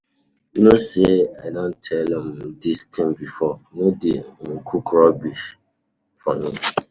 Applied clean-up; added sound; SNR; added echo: none; none; none; none.